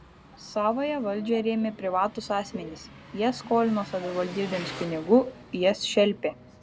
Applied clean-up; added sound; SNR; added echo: none; Engine; 17 dB; none.